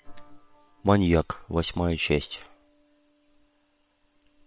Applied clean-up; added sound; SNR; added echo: neural separator model SepFormer WHAM!.